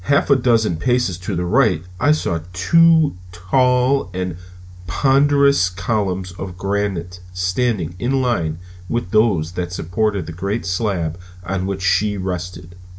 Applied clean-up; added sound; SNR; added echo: none; none; none; none.